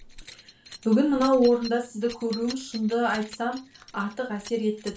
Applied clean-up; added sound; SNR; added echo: none; Keys jangling; 19 dB; reverberation time 0.3 s.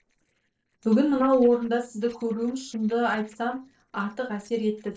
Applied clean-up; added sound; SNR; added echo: neural separator model SepFormer DNS4.